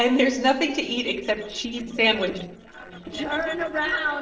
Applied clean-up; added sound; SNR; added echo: neural separator model SepFormer DNS4.